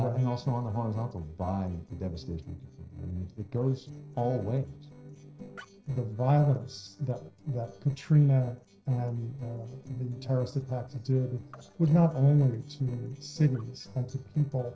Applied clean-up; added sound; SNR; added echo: neural separator model SepFormer DNS4.